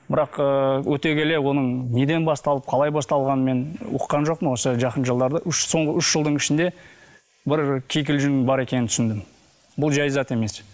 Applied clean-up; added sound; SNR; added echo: neural mask model Resemble Enhance denoiser.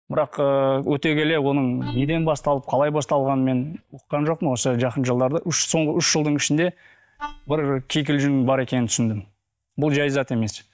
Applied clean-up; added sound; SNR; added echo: neural mask model DeepFilterNet 3.